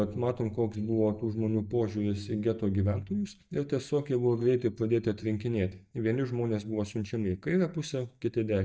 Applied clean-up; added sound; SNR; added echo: neural mask model DeepFilterNet 3.